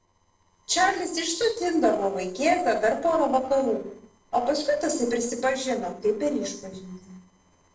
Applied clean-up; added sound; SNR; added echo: neural separator model SepFormer DNS4.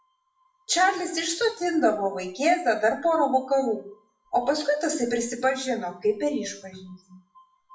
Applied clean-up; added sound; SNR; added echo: classical method WPE with log-MMSE.